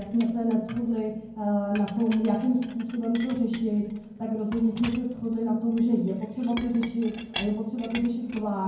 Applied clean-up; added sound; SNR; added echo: none; Chink, clink; 17 dB; reverberation time 0.9 s.